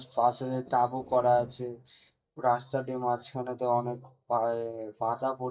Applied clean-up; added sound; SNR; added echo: neural mask model DeepFilterNet 3.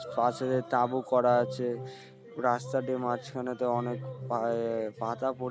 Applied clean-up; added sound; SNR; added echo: none; none; none; none.